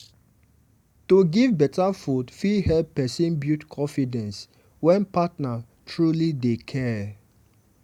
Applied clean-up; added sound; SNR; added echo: none; none; none; none.